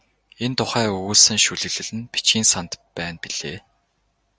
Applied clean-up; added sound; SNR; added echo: none; none; none; none.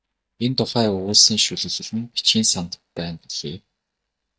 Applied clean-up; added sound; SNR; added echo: neural mask model DeepFilterNet 3.